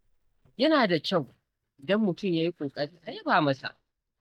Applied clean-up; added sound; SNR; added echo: neural mask model DeepFilterNet 3.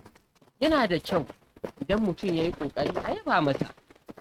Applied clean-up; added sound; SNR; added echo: neural mask model RNNoise.